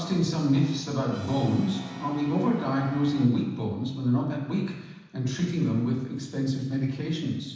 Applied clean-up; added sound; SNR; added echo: none; Brass instrument; 18 dB; reverberation time 1.1 s.